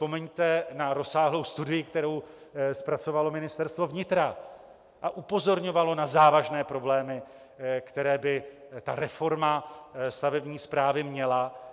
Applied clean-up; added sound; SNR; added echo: none; none; none; none.